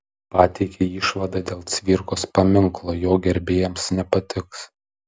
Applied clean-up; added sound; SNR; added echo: none; none; none; none.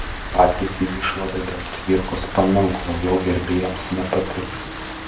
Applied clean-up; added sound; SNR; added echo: none; Rain; 8 dB; reverberation time 0.6 s.